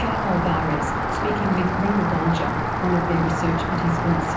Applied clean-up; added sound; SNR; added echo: none; Rain; 0 dB; reverberation time 0.6 s.